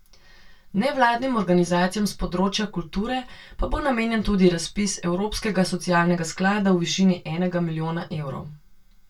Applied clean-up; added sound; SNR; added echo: none; none; none; reverberation time 0.2 s.